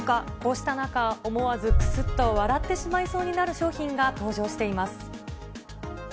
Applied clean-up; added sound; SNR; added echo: none; Boom; 1 dB; none.